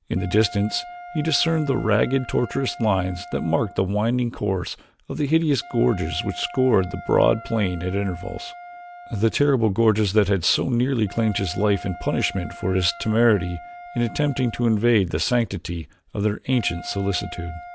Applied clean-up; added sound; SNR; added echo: none; Wind instrument, woodwind instrument; 18 dB; none.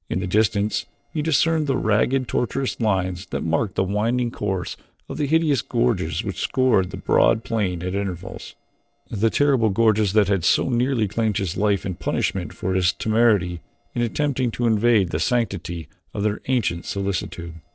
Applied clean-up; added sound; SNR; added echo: neural separator model SepFormer DNS4.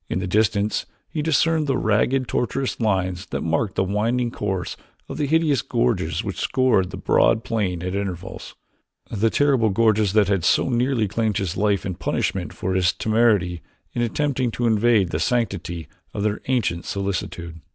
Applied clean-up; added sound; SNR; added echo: none; none; none; none.